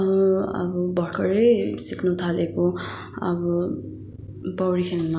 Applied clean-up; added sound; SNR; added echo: none; none; none; none.